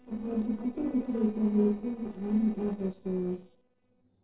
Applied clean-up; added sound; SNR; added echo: neural separator model SepFormer DNS4.